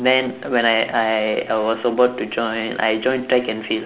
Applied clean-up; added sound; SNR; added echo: none; none; none; none.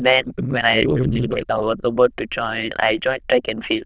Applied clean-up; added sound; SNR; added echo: neural diffusion model UNIVERSE++.